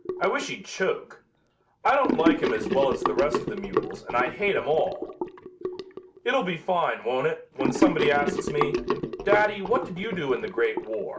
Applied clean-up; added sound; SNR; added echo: none; Sink (filling or washing) / Gurgling; 3 dB; none.